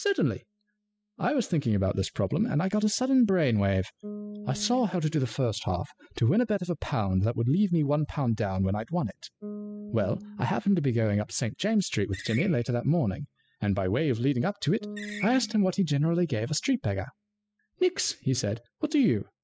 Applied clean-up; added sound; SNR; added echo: classical method spectral subtraction.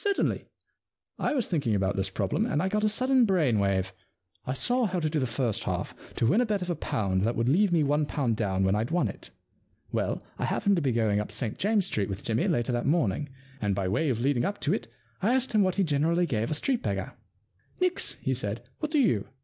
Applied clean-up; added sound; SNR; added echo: none; none; none; none.